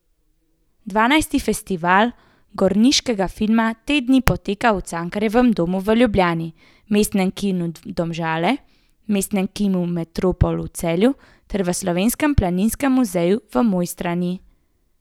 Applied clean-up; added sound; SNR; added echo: none; none; none; none.